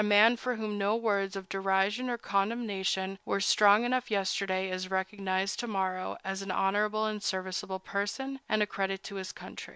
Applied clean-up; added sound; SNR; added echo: none; none; none; none.